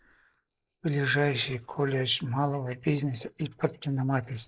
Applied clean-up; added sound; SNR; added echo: neural mask model Resemble Enhance denoiser.